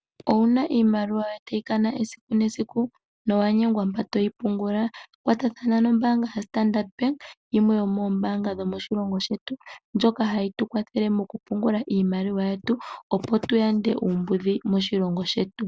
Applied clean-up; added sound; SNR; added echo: none; none; none; none.